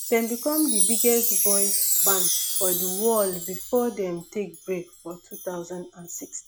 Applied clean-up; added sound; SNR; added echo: none; Chime; -2 dB; none.